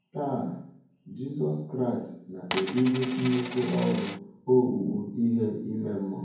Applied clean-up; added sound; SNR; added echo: none; Coin (dropping); 6 dB; reverberation time 0.9 s.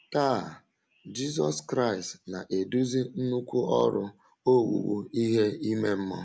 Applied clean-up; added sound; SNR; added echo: none; none; none; none.